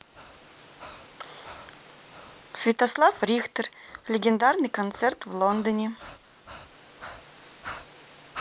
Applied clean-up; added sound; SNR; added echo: none; Breathing; 19 dB; none.